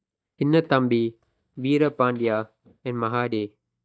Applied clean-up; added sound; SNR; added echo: neural mask model DeepFilterNet 3.